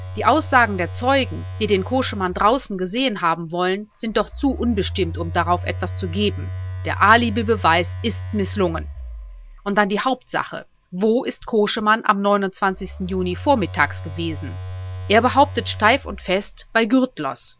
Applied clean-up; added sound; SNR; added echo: none; Telephone; 11 dB; none.